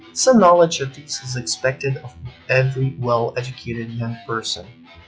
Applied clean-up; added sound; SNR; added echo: classical method log-MMSE.